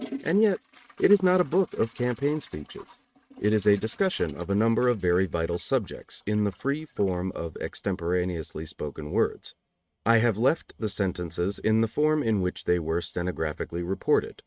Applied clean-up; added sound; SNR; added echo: neural mask model RNNoise.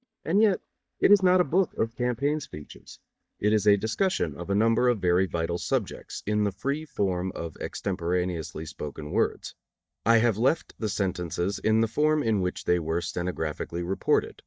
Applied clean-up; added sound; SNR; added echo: neural mask model DeepFilterNet 3.